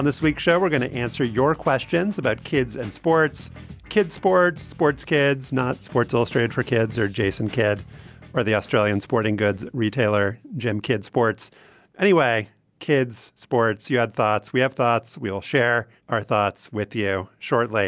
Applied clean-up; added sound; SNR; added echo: none; none; none; none.